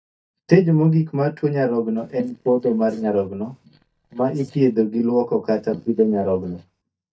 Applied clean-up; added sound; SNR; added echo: neural mask model DeepFilterNet 3.